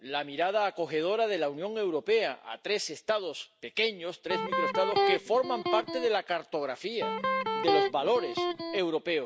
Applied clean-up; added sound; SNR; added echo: none; Electric guitar; -1 dB; none.